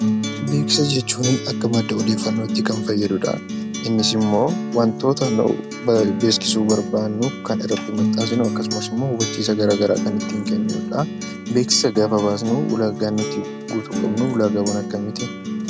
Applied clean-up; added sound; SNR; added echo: none; Acoustic guitar; 4 dB; none.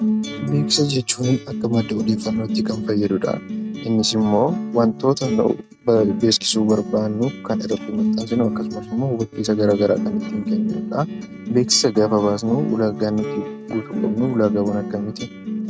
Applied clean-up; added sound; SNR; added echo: neural mask model RNNoise.